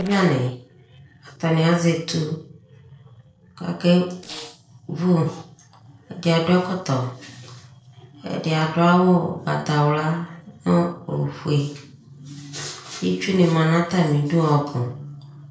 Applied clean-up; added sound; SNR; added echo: neural separator model SepFormer DNS4.